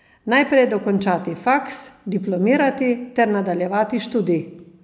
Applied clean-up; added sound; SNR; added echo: none; none; none; none.